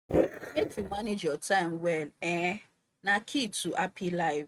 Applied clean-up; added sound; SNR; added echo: neural mask model RNNoise.